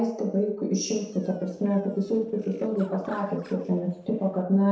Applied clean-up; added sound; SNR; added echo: neural separator model SepFormer DNS4.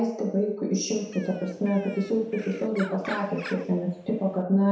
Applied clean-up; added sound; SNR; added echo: none; Bird; 16 dB; reverberation time 0.7 s.